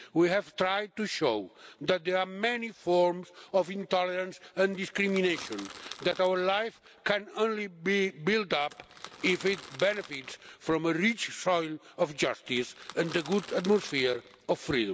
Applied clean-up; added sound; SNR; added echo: none; Crackle / Crushing; 17 dB; none.